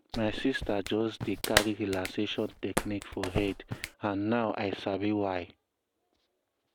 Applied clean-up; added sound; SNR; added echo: none; Clapping; 4 dB; none.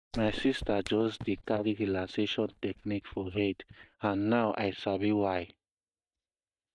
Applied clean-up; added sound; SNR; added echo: neural mask model DeepFilterNet 3.